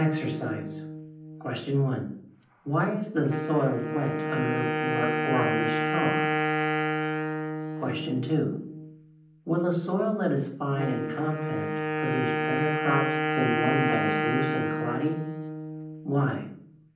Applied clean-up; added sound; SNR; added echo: none; Wind instrument, woodwind instrument; 1 dB; reverberation time 0.6 s.